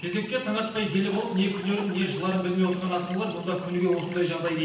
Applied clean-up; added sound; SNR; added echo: none; Walk, footsteps / Stream / Trickle, dribble / Chirp, tweet; 16 dB; reverberation time 0.9 s.